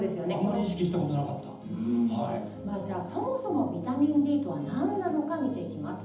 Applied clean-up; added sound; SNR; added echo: none; none; none; reverberation time 0.8 s.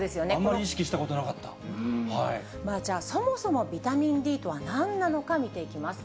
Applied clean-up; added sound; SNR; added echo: none; none; none; none.